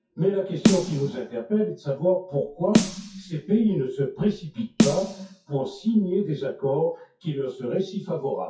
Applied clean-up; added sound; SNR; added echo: classical method WPE with log-MMSE.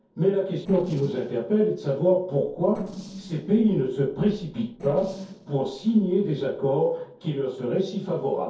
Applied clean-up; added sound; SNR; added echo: neural separator model SepFormer DNS4.